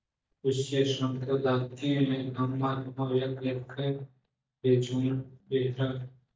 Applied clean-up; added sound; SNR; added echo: neural mask model DeepFilterNet 3.